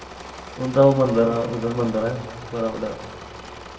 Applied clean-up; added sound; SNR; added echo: none; Engine / Mechanisms; 15 dB; reverberation time 2.1 s.